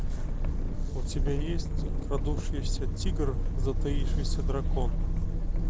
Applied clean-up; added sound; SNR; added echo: none; none; none; none.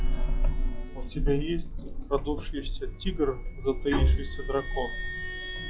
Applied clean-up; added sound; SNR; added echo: classical method log-MMSE.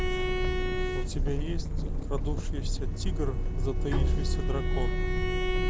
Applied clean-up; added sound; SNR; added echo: none; Bowed string instrument + Bowed string instrument; 7 dB; none.